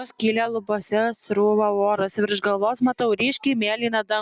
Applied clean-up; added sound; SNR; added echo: none; none; none; none.